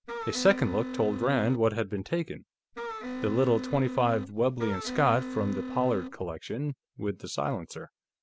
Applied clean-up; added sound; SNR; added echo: none; Wind instrument, woodwind instrument; 7 dB; none.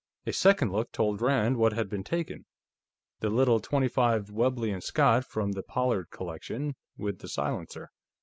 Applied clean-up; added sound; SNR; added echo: none; none; none; none.